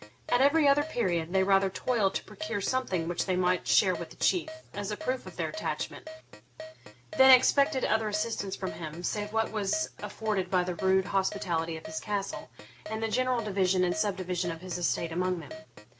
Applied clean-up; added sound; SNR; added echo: none; Keyboard (musical); 15 dB; none.